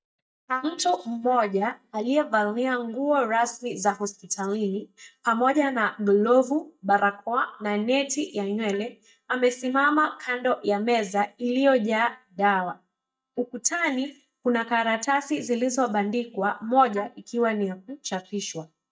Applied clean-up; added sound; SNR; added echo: neural mask model DeepFilterNet 3.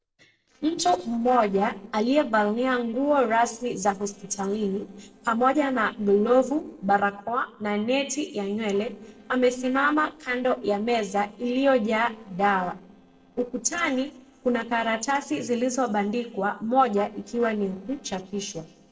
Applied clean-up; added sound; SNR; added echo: neural separator model SepFormer DNS4.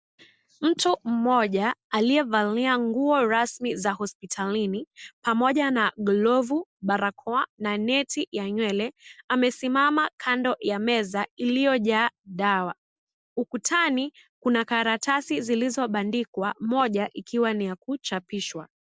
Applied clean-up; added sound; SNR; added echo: none; none; none; none.